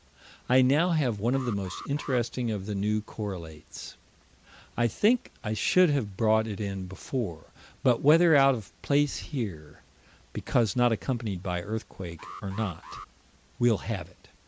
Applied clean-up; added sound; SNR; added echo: none; Alarm; 17 dB; none.